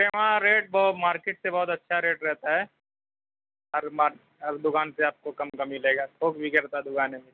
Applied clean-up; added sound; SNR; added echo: none; none; none; none.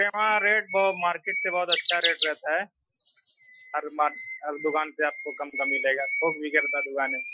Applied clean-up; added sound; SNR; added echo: classical method Wiener filter.